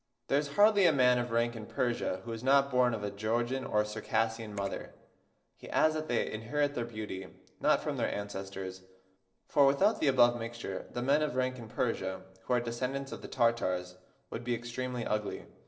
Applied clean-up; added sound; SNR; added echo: neural separator model SepFormer DNS4.